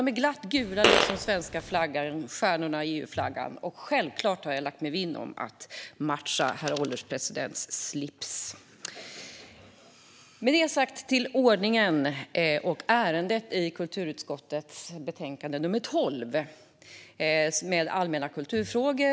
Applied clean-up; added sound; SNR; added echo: none; Fart; -2 dB; none.